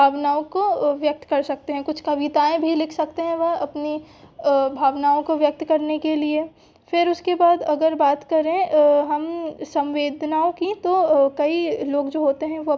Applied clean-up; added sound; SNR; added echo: none; none; none; none.